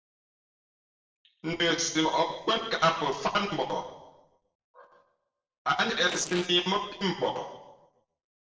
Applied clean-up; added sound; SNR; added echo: neural separator model SepFormer DNS4.